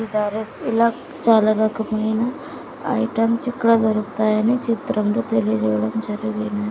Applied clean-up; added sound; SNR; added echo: none; none; none; none.